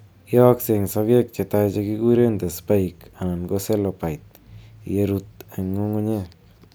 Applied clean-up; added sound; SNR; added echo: none; none; none; none.